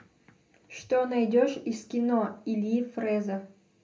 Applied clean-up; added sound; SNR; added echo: none; none; none; reverberation time 0.3 s.